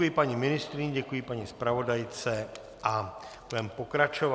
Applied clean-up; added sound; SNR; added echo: none; none; none; none.